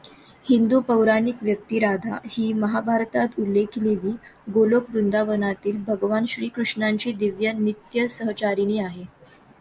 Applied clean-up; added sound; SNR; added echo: none; none; none; none.